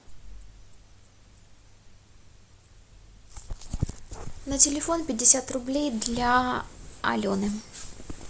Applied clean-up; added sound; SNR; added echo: none; none; none; none.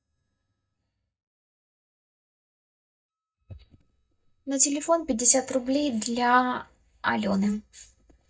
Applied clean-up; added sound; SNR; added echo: neural mask model DeepFilterNet 3.